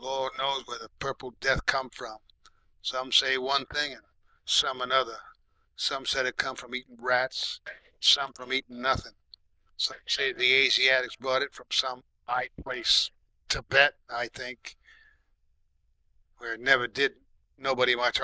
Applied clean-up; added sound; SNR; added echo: neural diffusion model UNIVERSE++.